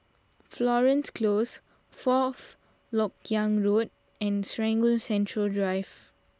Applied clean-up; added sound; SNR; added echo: none; none; none; none.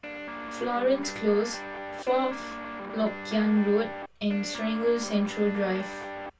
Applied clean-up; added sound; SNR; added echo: none; Guitar; 9 dB; reverberation time 0.2 s.